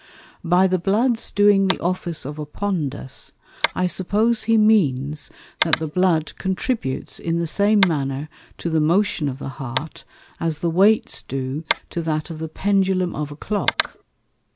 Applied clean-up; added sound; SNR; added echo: none; Tap; 10 dB; none.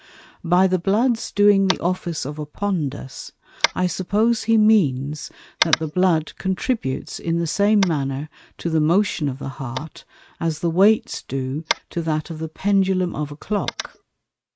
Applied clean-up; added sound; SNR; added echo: neural mask model RNNoise.